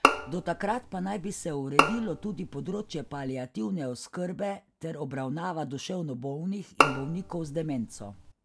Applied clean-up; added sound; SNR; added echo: none; Bowed string instrument; -3 dB; none.